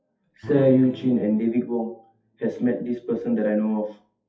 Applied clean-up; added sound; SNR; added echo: classical method WPE with log-MMSE.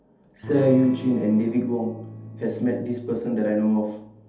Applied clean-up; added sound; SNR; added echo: none; Electric guitar / Strum; 15 dB; reverberation time 0.6 s.